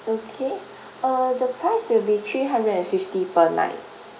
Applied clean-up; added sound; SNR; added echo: none; none; none; none.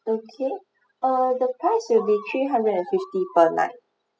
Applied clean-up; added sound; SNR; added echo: classical method spectral subtraction.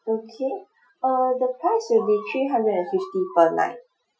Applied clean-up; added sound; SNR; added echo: classical method Wiener filter.